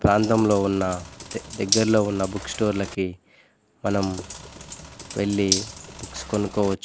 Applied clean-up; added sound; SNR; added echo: none; Bathtub (filling or washing); 9 dB; none.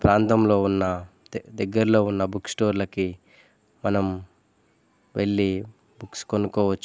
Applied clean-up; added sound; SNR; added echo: none; none; none; none.